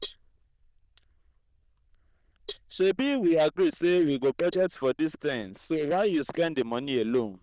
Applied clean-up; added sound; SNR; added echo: neural diffusion model UNIVERSE++.